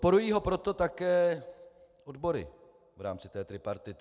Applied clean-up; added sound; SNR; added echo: none; none; none; none.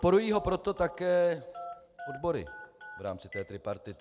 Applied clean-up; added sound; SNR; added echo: none; Telephone; 16 dB; none.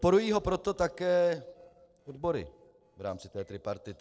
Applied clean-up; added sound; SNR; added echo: neural separator model SepFormer DNS4.